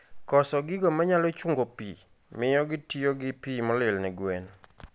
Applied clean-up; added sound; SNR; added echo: none; none; none; none.